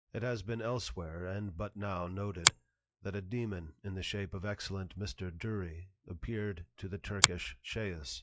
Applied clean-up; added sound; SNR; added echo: classical method log-MMSE.